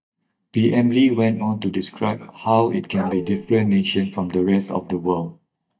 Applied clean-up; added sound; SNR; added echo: neural mask model DeepFilterNet 3.